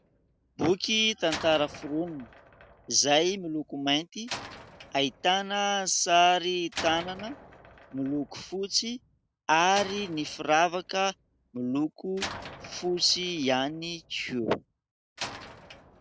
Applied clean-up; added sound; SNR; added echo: none; Slam; 16 dB; none.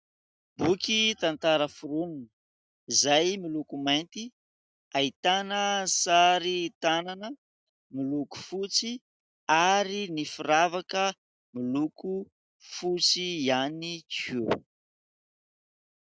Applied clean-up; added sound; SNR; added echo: none; none; none; none.